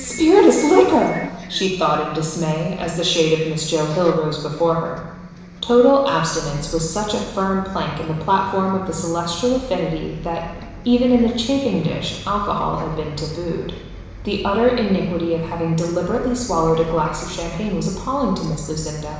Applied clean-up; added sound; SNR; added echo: none; Bus; 15 dB; reverberation time 1.0 s.